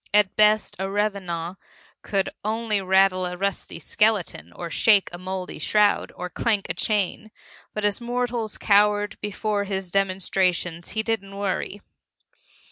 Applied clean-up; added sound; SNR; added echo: none; none; none; none.